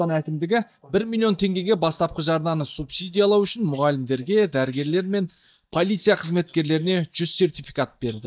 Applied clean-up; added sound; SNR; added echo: neural mask model DeepFilterNet 3.